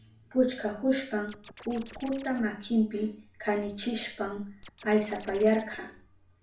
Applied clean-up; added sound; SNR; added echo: none; Scratching (performance technique); 18 dB; reverberation time 0.4 s.